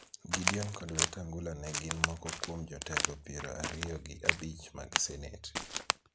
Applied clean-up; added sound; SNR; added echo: none; Crack; -5 dB; none.